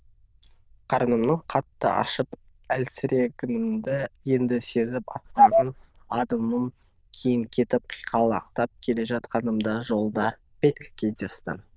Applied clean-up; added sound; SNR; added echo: neural diffusion model UNIVERSE++.